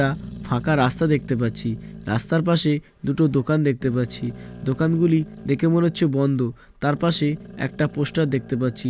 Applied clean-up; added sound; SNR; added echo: none; Growling; 17 dB; none.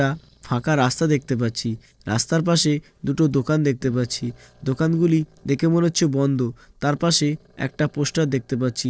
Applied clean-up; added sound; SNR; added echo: neural separator model SepFormer DNS4.